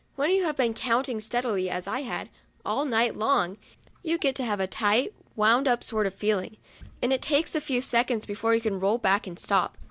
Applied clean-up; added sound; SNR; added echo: none; none; none; none.